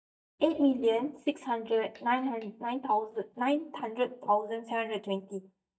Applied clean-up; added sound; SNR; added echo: neural mask model DeepFilterNet 3.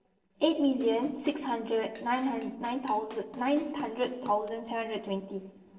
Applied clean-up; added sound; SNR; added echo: neural separator model SepFormer DNS4.